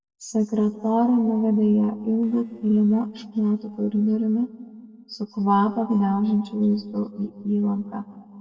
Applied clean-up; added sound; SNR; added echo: neural separator model SepFormer DNS4.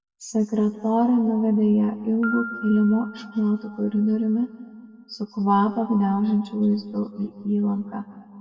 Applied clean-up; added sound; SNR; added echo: none; Piano; 19 dB; reverberation time 1.6 s.